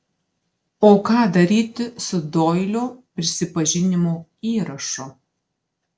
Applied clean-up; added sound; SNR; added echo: none; none; none; none.